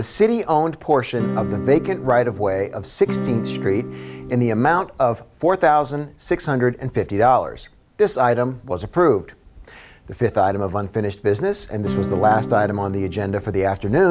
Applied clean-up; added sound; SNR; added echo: none; Acoustic guitar / Strum; 8 dB; none.